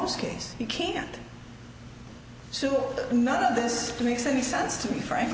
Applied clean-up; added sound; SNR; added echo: none; none; none; none.